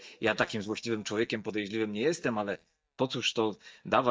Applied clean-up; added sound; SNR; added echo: neural mask model DeepFilterNet 3.